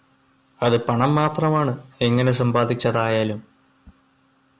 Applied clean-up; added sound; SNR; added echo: none; none; none; none.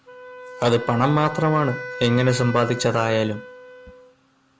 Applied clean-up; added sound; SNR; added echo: none; Wind instrument, woodwind instrument; 13 dB; none.